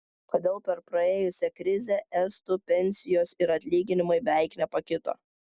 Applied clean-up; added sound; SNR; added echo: none; none; none; none.